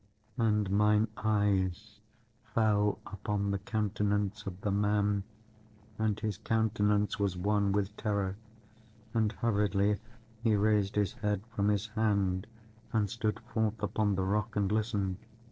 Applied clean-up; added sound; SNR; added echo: neural separator model SepFormer DNS4.